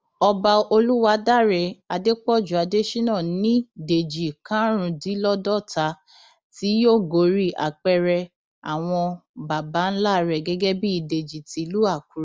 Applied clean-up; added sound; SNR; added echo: none; none; none; none.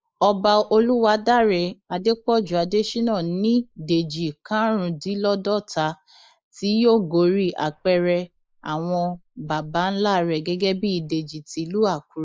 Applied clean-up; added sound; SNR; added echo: neural mask model Resemble Enhance denoiser.